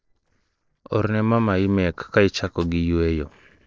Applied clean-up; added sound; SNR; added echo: neural separator model SepFormer DNS4.